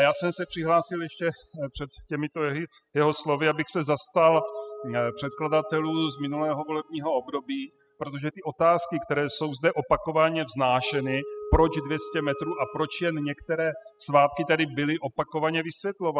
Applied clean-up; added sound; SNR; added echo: classical method spectral subtraction.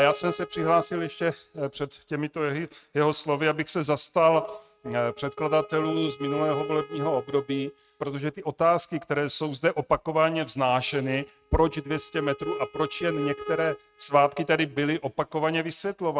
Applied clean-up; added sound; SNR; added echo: neural mask model RNNoise.